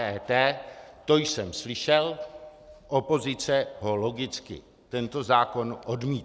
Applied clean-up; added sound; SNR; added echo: none; none; none; none.